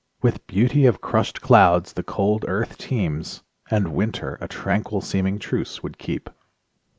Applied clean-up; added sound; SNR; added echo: none; none; none; none.